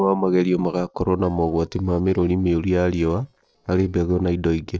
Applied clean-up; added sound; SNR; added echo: neural separator model SepFormer DNS4.